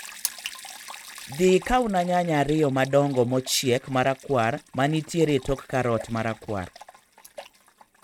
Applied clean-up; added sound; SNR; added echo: neural mask model RNNoise.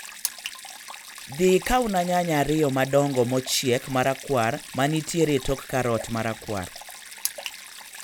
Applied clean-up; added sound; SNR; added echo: none; Stream; 15 dB; none.